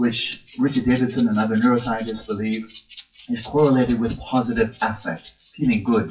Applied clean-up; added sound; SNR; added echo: classical method WPE with log-MMSE.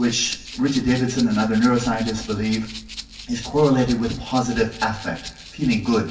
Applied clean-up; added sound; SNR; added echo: none; Rattle (instrument); 16 dB; reverberation time 0.2 s.